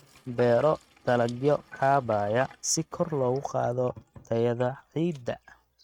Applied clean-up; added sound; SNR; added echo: neural mask model RNNoise.